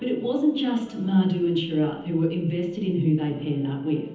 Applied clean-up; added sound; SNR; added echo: none; none; none; reverberation time 1.3 s.